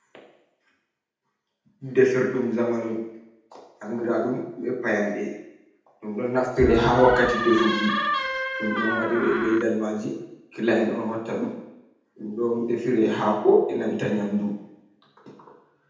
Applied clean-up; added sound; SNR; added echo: none; Door; 3 dB; reverberation time 0.8 s.